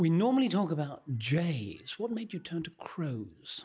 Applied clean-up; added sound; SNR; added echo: none; none; none; none.